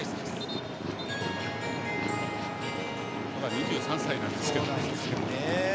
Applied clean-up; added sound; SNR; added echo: none; Purr + Harp; 1 dB; none.